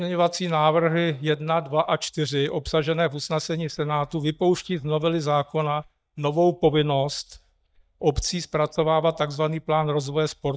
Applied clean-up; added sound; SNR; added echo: neural mask model DeepFilterNet 3.